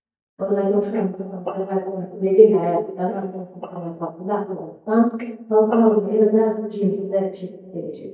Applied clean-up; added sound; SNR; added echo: neural mask model DeepFilterNet 3.